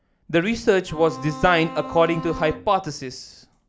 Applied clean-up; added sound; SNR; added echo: none; Bowed string instrument; 13 dB; none.